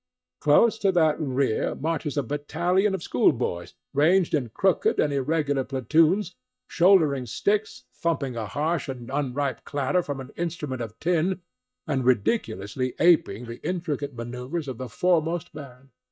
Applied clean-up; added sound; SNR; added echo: neural mask model DeepFilterNet 3.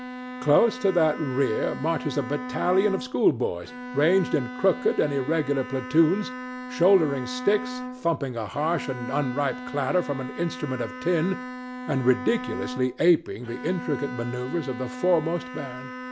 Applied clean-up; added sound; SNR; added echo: none; Bowed string instrument; 10 dB; none.